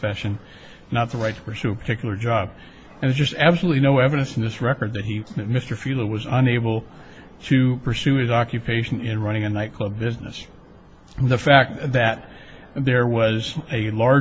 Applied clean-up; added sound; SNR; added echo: none; none; none; none.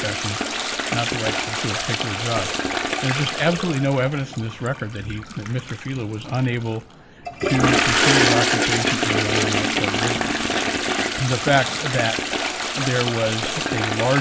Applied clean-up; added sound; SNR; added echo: none; Toilet flush; -1 dB; none.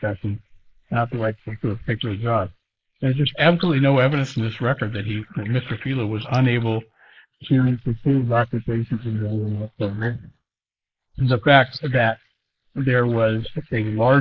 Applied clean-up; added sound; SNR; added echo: neural mask model Resemble Enhance denoiser.